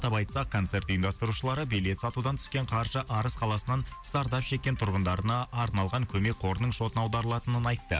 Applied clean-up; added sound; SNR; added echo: none; none; none; none.